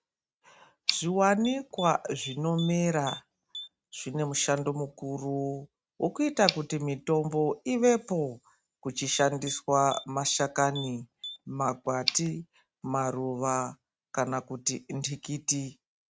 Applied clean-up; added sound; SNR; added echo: neural mask model RNNoise.